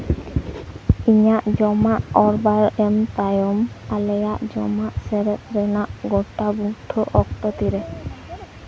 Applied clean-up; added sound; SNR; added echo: none; none; none; none.